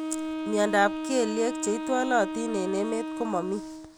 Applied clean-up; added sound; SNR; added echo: none; Wind instrument, woodwind instrument; 5 dB; none.